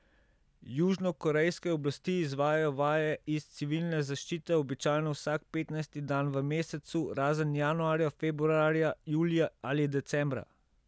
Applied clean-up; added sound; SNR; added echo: none; none; none; none.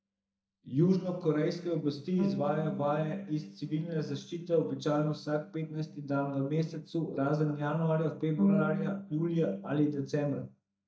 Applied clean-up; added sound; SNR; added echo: neural mask model DeepFilterNet 3.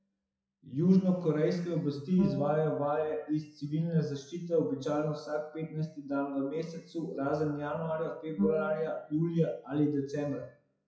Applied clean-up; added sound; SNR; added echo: classical method WPE with log-MMSE.